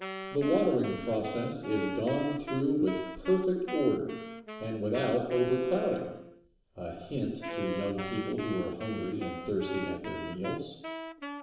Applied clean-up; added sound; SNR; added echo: none; Wind instrument, woodwind instrument; 8 dB; reverberation time 0.9 s.